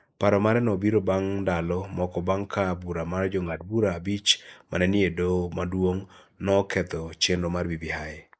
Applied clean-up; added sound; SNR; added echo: neural mask model Resemble Enhance denoiser.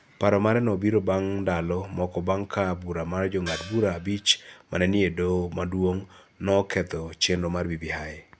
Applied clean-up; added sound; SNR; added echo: none; Gong; 13 dB; none.